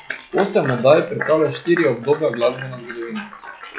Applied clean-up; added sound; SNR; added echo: classical method log-MMSE.